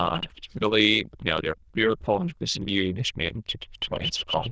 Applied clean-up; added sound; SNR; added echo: neural diffusion model UNIVERSE++.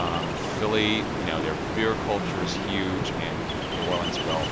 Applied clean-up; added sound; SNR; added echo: none; Ocean; 0 dB; none.